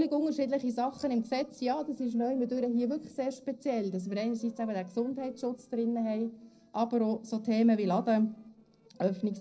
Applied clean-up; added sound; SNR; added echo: neural separator model SepFormer DNS4.